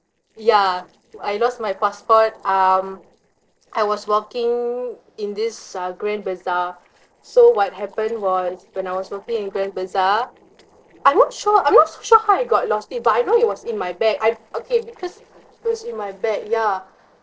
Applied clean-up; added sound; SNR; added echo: neural separator model SepFormer DNS4.